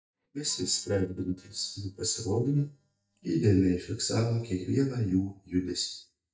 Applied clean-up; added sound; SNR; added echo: neural mask model DeepFilterNet 3.